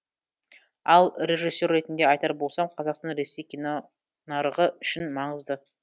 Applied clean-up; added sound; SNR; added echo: none; none; none; none.